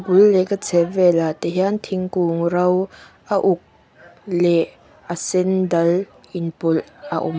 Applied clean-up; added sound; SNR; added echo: none; none; none; none.